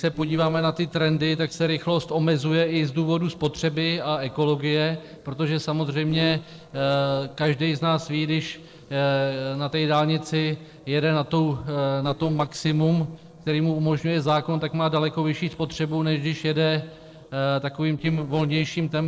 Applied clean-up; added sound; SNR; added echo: neural separator model SepFormer DNS4.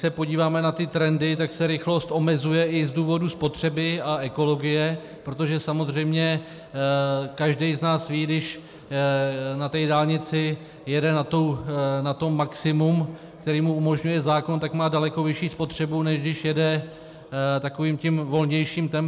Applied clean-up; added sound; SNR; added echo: none; none; none; none.